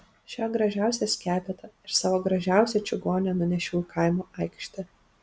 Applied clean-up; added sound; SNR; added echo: none; none; none; none.